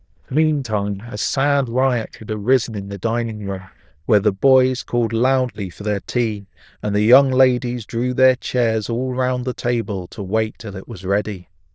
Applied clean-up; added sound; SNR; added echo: neural diffusion model UNIVERSE++.